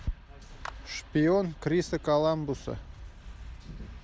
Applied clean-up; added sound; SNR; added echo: none; Clapping; 19 dB; none.